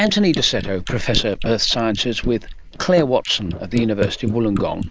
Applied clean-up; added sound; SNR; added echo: neural mask model Resemble Enhance denoiser.